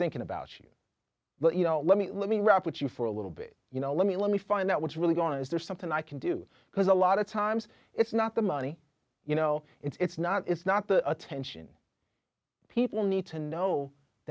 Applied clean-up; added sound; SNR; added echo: none; none; none; none.